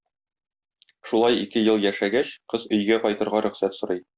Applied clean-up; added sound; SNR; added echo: none; none; none; none.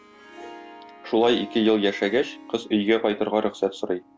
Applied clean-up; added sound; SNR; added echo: none; Harp; 20 dB; none.